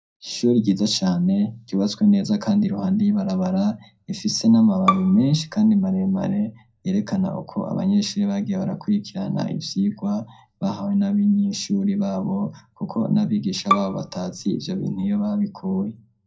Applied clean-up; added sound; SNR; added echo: none; Bowed string instrument; 7 dB; reverberation time 0.2 s.